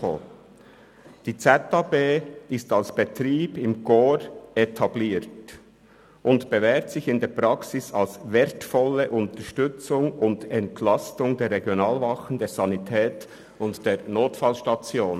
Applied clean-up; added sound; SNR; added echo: none; none; none; none.